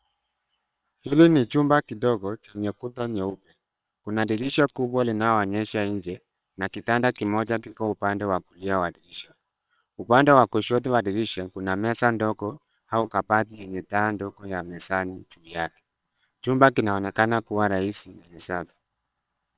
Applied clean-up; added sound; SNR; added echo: neural separator model SepFormer WHAM!.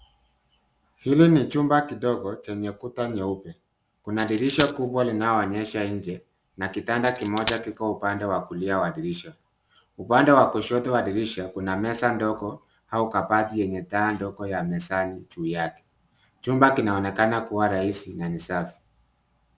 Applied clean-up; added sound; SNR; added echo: none; Coin (dropping); 10 dB; none.